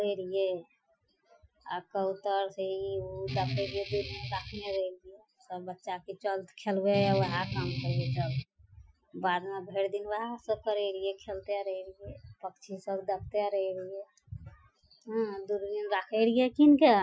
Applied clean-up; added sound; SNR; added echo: classical method Wiener filter.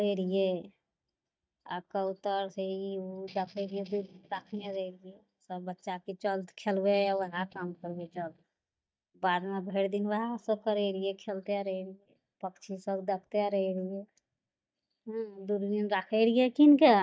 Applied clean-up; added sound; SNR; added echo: neural mask model DeepFilterNet 3.